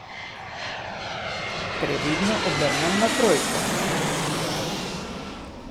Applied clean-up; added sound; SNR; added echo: none; Aircraft; -2 dB; none.